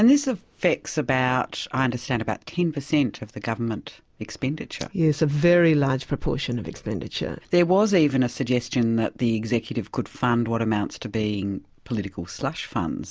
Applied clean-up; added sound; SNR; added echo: none; none; none; none.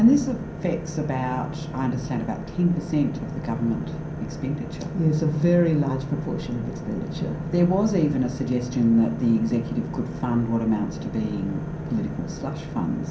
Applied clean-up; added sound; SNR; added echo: none; Engine / Boat, Water vehicle; 8 dB; reverberation time 0.6 s.